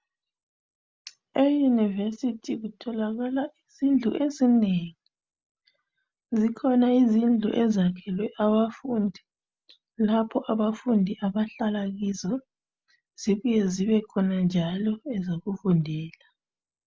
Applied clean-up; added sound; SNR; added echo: none; none; none; none.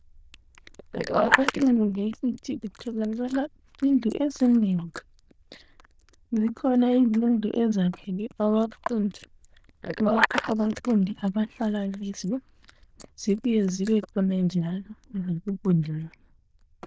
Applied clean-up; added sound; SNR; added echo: neural diffusion model UNIVERSE++.